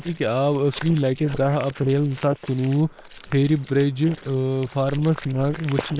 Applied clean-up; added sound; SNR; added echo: neural separator model SepFormer WHAM!.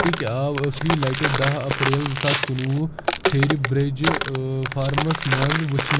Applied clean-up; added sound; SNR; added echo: none; Walk, footsteps; 3 dB; none.